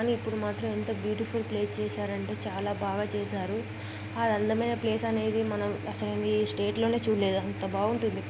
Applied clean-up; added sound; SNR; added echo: none; none; none; none.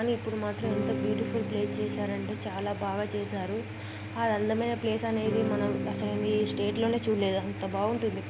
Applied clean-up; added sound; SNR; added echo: none; Electric guitar / Strum; 4 dB; none.